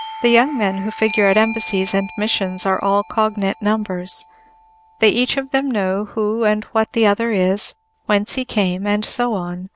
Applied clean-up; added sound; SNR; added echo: none; Doorbell; 17 dB; none.